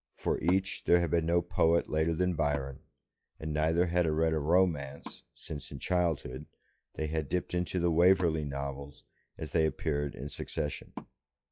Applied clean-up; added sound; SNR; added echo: classical method log-MMSE.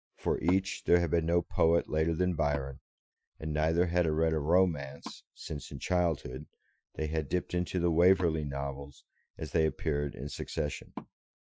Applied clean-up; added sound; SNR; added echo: classical method Wiener filter.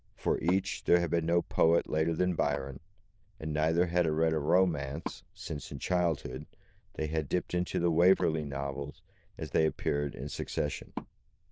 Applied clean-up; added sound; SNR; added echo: neural diffusion model UNIVERSE++.